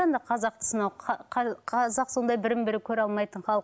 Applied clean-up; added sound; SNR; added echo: none; none; none; none.